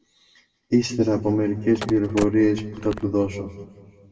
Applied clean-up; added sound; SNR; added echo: none; Telephone; 12 dB; reverberation time 1.2 s.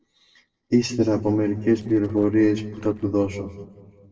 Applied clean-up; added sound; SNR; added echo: neural separator model SepFormer DNS4.